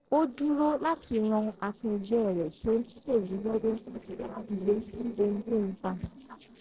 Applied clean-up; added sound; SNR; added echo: neural separator model SepFormer DNS4.